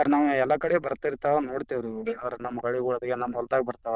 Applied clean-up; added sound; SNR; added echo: neural diffusion model UNIVERSE++.